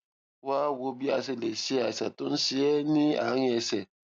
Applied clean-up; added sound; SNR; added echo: none; none; none; none.